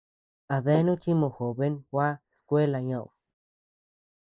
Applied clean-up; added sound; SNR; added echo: neural mask model Resemble Enhance denoiser.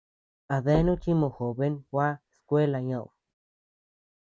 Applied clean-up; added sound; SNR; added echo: none; Knock; 12 dB; none.